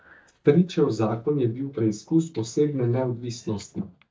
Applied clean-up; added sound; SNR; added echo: neural mask model DeepFilterNet 3.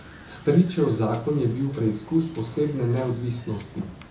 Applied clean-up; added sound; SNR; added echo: none; Wind / Boat, Water vehicle; 19 dB; reverberation time 0.6 s.